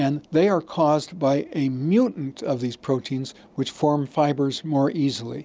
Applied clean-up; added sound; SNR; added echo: none; none; none; none.